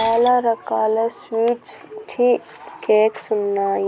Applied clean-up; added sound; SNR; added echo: none; Shatter; 19 dB; none.